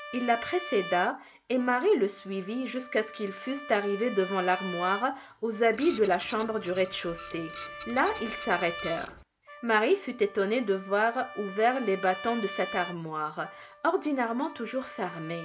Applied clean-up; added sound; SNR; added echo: none; Trumpet + Printer; 13 dB; none.